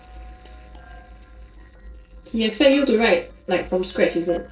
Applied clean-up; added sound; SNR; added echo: neural separator model SepFormer DNS4.